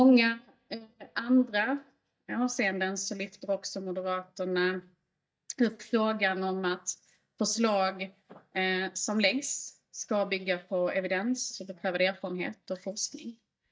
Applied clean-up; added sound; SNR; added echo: neural mask model DeepFilterNet 3.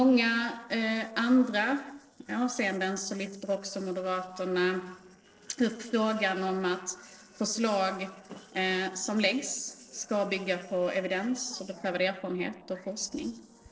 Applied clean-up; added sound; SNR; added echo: neural separator model SepFormer DNS4.